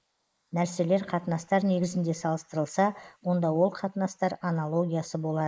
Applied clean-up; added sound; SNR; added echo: neural mask model Resemble Enhance denoiser.